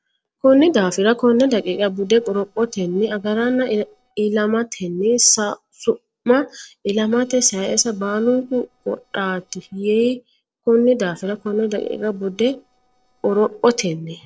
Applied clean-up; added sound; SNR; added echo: neural separator model SepFormer DNS4.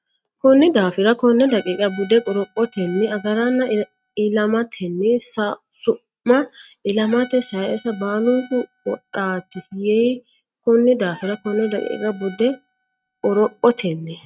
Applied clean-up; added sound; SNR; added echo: neural mask model RNNoise.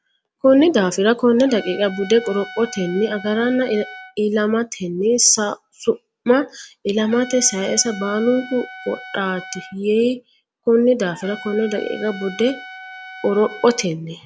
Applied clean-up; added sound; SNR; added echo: none; Trumpet; 17 dB; none.